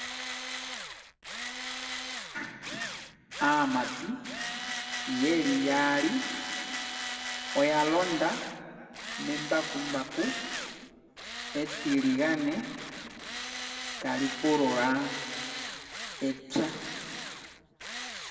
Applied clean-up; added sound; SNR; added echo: none; Tools; 6 dB; reverberation time 2.0 s.